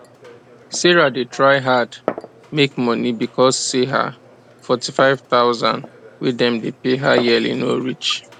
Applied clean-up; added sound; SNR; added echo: none; Glass; 16 dB; none.